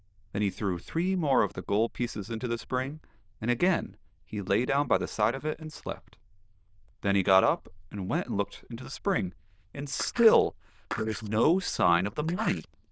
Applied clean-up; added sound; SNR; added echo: neural diffusion model UNIVERSE++.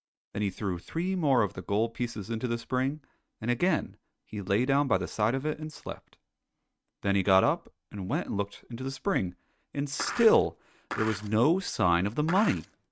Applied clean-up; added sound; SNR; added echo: neural mask model RNNoise.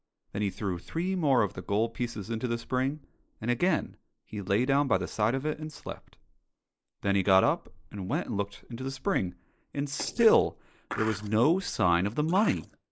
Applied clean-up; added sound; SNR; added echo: neural mask model Resemble Enhance denoiser.